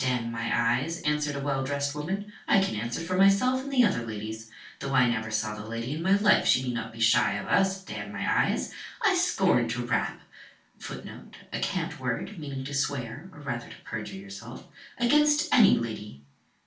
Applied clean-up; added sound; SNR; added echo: none; none; none; reverberation time 0.3 s.